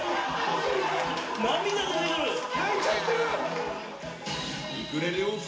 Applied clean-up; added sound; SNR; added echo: none; Domestic sounds, home sounds; 11 dB; reverberation time 0.4 s.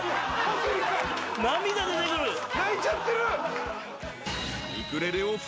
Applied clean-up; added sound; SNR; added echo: none; none; none; none.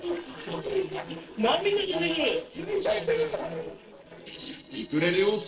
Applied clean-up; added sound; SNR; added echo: neural separator model SepFormer DNS4.